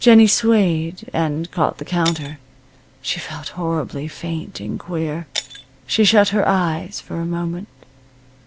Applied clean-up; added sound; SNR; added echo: none; Shatter; 18 dB; none.